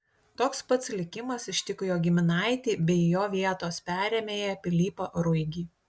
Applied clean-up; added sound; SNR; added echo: none; none; none; none.